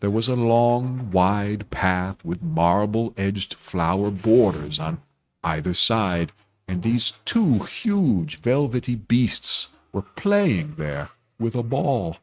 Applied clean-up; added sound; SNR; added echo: neural mask model RNNoise.